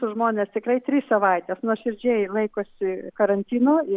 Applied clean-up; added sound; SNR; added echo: none; none; none; none.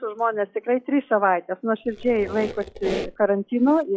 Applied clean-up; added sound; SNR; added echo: classical method log-MMSE.